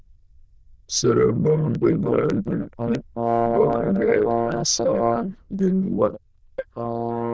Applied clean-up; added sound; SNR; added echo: neural diffusion model UNIVERSE++.